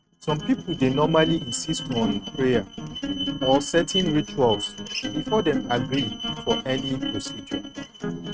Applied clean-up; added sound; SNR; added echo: neural mask model RNNoise.